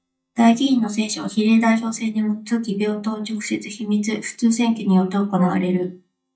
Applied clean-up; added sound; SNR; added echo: neural mask model DeepFilterNet 3.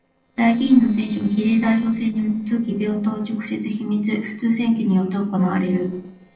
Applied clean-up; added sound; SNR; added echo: neural separator model SepFormer DNS4.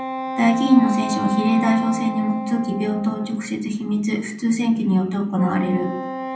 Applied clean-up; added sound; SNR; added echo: none; Wind instrument, woodwind instrument; 9 dB; reverberation time 0.6 s.